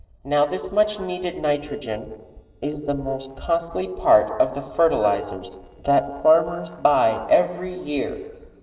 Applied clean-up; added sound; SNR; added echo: neural separator model SepFormer DNS4.